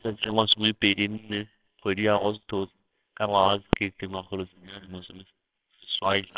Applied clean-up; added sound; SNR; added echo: neural separator model SepFormer WHAMR!.